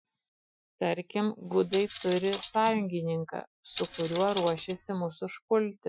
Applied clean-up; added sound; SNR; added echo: classical method Wiener filter.